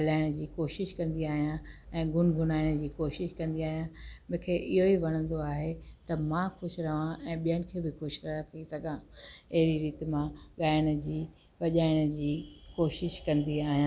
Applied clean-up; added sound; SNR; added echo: none; none; none; none.